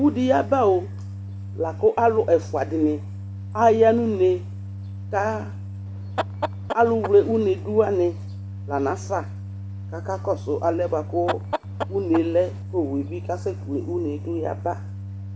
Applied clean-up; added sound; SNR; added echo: none; Chicken, rooster + Organ; 9 dB; none.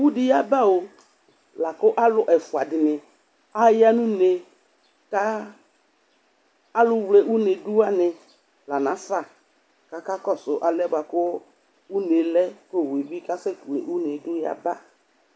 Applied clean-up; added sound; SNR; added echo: none; none; none; none.